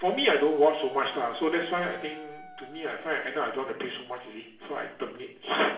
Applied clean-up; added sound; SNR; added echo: none; Wind instrument, woodwind instrument; 18 dB; reverberation time 0.5 s.